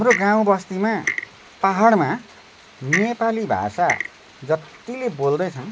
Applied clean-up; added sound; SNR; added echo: none; Clock; 8 dB; none.